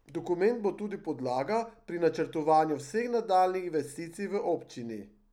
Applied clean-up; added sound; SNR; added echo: none; none; none; none.